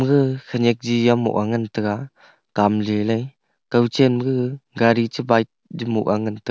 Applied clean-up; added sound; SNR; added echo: none; none; none; none.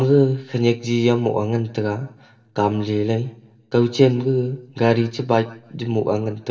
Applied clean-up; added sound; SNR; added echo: none; none; none; reverberation time 0.8 s.